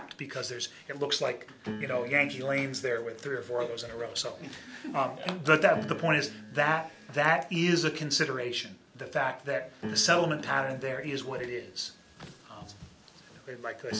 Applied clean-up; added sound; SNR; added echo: none; Piano; 16 dB; none.